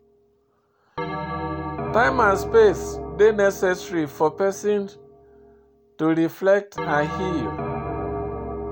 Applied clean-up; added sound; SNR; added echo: none; Bell; 8 dB; none.